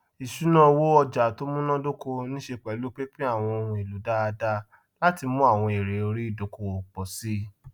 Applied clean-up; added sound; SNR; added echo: none; none; none; none.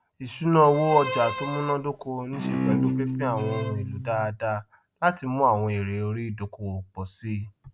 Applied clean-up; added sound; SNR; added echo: none; Bowed string instrument; 3 dB; none.